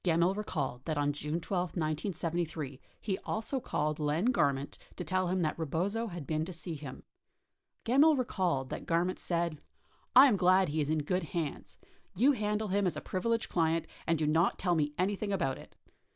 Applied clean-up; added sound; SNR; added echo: none; none; none; none.